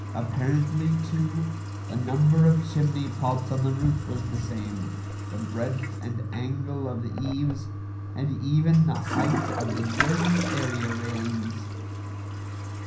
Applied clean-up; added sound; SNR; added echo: none; Toilet flush; 5 dB; reverberation time 0.6 s.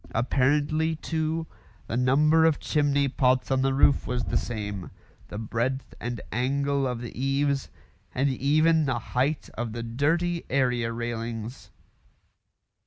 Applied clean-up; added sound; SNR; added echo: none; none; none; none.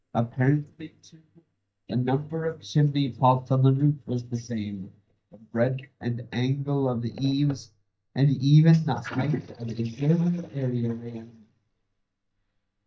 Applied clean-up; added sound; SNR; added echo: neural mask model DeepFilterNet 3.